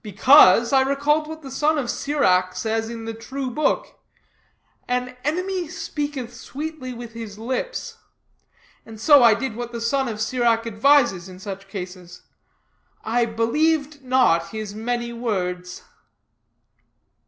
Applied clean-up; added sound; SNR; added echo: none; none; none; none.